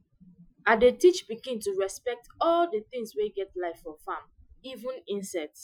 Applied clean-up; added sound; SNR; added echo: classical method Wiener filter.